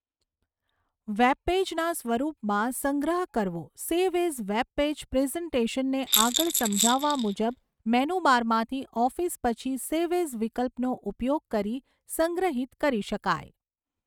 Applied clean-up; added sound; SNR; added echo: neural mask model RNNoise.